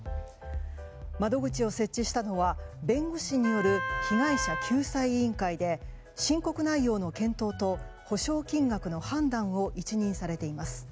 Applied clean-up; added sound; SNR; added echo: none; Wind instrument, woodwind instrument; 5 dB; none.